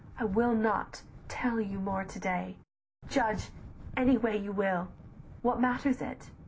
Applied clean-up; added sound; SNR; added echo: none; none; none; none.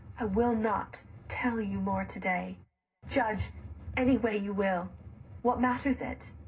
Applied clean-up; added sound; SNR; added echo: none; none; none; reverberation time 0.2 s.